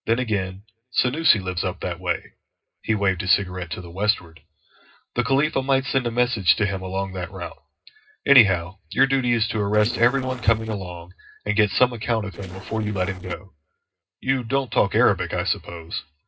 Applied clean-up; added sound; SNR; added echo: neural separator model SepFormer DNS4.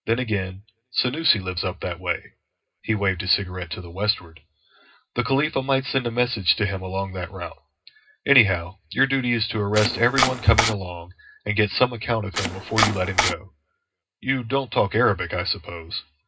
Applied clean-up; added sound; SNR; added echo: none; Domestic sounds, home sounds; -1 dB; reverberation time 0.2 s.